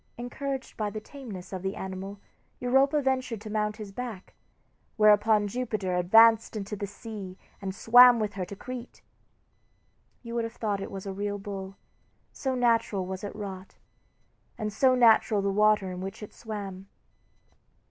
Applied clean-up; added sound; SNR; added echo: none; none; none; none.